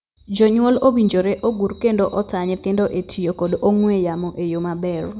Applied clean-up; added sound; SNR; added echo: none; none; none; none.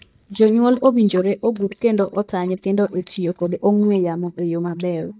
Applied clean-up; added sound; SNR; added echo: neural mask model DeepFilterNet 3.